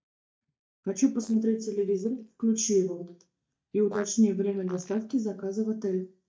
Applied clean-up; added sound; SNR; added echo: neural mask model DeepFilterNet 3.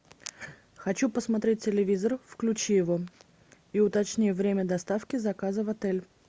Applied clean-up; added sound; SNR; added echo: none; none; none; none.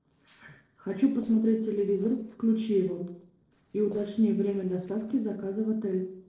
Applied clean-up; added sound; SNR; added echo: neural separator model SepFormer DNS4.